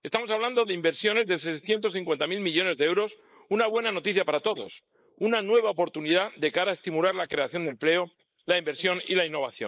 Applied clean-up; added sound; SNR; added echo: neural mask model Resemble Enhance denoiser.